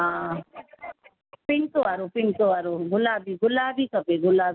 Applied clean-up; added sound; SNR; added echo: none; none; none; none.